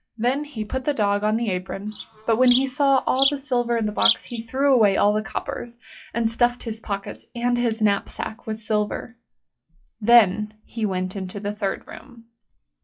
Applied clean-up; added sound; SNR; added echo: classical method log-MMSE.